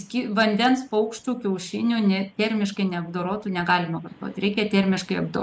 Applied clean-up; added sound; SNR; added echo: none; none; none; none.